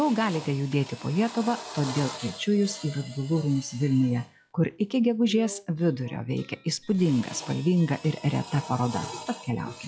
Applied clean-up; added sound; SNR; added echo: classical method log-MMSE.